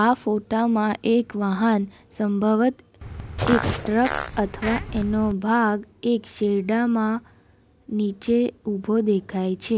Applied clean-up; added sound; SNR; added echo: none; Fart; 6 dB; none.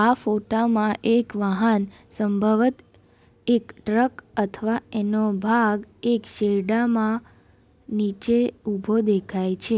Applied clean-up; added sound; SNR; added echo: none; none; none; none.